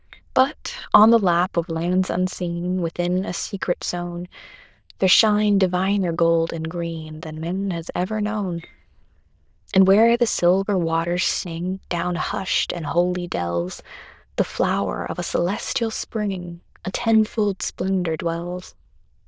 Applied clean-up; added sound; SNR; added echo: neural diffusion model UNIVERSE++.